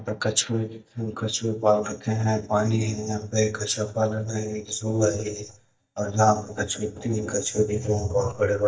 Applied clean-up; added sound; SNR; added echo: neural mask model DeepFilterNet 3.